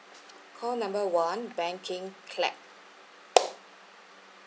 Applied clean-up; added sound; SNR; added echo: none; none; none; none.